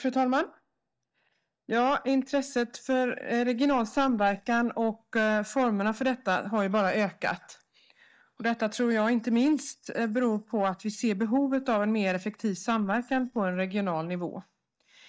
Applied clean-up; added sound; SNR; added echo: neural mask model DeepFilterNet 3.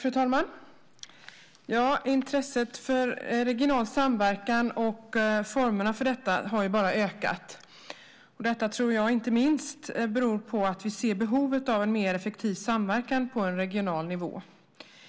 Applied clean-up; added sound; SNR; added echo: none; none; none; none.